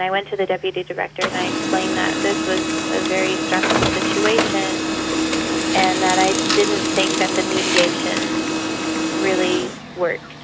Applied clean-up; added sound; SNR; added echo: none; Printer; -2 dB; none.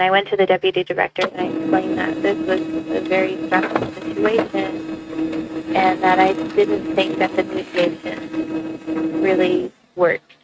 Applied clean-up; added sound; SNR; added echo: neural mask model RNNoise.